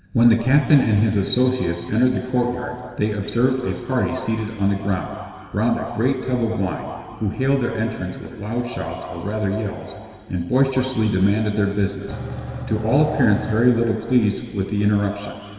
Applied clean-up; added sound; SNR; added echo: none; Engine / Truck / Car; 8 dB; reverberation time 2.5 s.